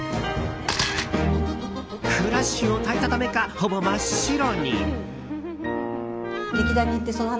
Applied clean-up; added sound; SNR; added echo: none; none; none; none.